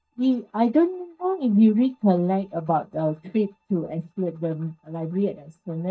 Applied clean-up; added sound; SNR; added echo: neural mask model DeepFilterNet 3.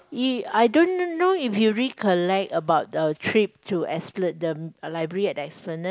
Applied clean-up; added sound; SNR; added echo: none; none; none; none.